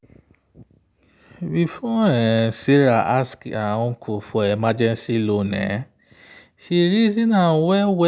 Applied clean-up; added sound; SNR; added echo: none; none; none; none.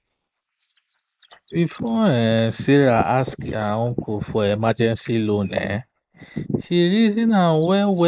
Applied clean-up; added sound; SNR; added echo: neural mask model Resemble Enhance denoiser.